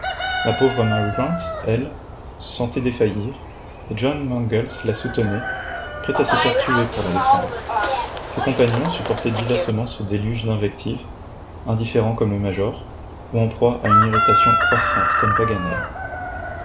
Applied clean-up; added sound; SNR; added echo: none; Chicken, rooster + Bus; 1 dB; none.